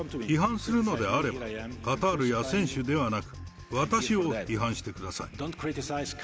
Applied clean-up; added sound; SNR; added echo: none; none; none; none.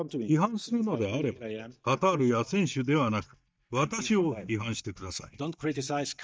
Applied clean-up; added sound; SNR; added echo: neural mask model DeepFilterNet 3.